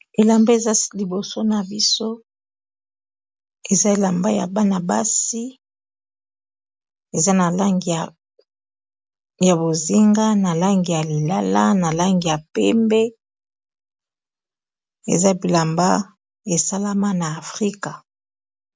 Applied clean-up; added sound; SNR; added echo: none; none; none; none.